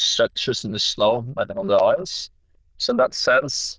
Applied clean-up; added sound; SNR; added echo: neural diffusion model UNIVERSE++.